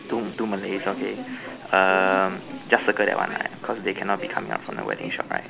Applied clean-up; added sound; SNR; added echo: none; Subway, metro, underground; 12 dB; none.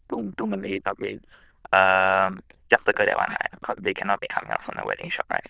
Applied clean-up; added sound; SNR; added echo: neural diffusion model UNIVERSE++.